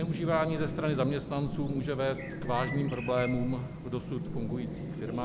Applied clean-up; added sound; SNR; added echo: none; Chirp, tweet; 4 dB; none.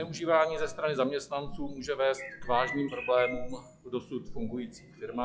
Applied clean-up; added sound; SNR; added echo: classical method log-MMSE.